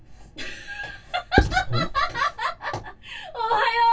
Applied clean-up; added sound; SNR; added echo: none; Writing; -3 dB; reverberation time 0.1 s.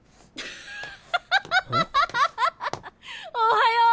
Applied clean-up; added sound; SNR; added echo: none; none; none; none.